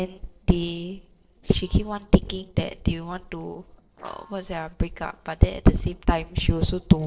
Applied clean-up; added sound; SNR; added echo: neural separator model SepFormer DNS4.